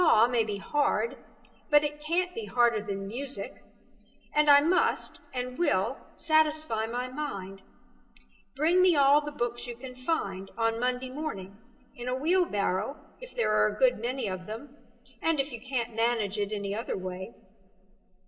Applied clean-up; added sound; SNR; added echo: none; none; none; reverberation time 1.7 s.